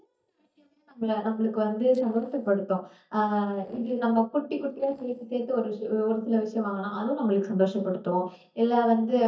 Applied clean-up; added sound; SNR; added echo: neural mask model DeepFilterNet 3.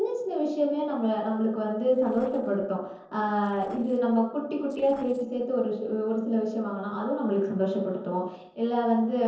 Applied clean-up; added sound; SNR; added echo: neural separator model SepFormer DNS4.